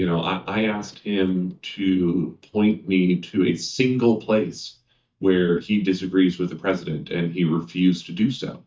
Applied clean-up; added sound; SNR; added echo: neural mask model DeepFilterNet 3.